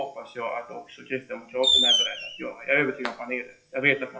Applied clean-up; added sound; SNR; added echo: classical method WPE with log-MMSE.